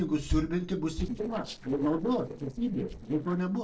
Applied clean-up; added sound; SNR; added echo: neural separator model SepFormer DNS4.